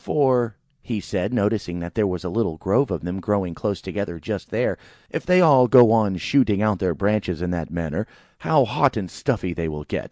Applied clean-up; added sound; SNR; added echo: none; none; none; none.